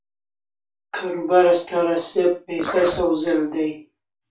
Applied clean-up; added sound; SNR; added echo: none; Zipper (clothing); 12 dB; reverberation time 0.3 s.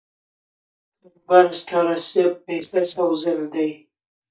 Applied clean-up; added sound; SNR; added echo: neural mask model DeepFilterNet 3.